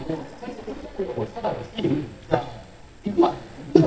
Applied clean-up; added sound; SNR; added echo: neural mask model DeepFilterNet 3.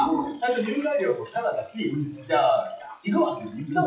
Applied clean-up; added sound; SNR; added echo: classical method WPE with log-MMSE.